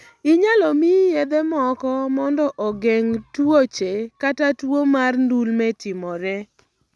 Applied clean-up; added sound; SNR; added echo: none; none; none; none.